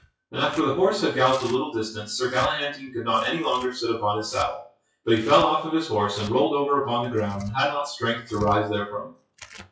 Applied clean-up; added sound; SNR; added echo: classical method WPE with log-MMSE.